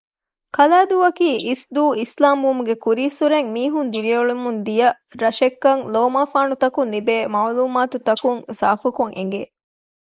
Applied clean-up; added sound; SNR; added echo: neural mask model Resemble Enhance denoiser.